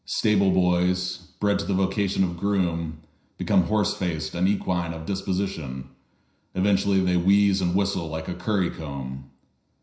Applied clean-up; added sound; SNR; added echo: none; none; none; reverberation time 0.5 s.